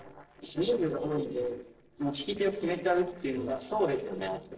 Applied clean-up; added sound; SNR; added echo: neural separator model SepFormer DNS4.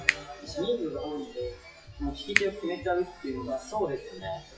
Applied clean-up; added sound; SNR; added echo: classical method WPE with log-MMSE.